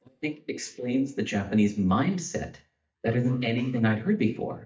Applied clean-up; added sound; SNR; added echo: neural mask model DeepFilterNet 3.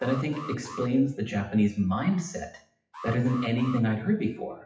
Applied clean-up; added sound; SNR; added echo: classical method WPE with log-MMSE.